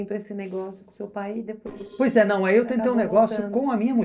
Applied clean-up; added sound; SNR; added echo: neural separator model SepFormer DNS4.